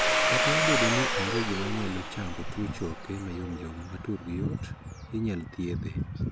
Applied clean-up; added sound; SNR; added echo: none; Domestic sounds, home sounds; -2 dB; none.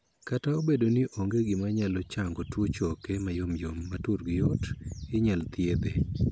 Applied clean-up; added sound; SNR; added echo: none; none; none; none.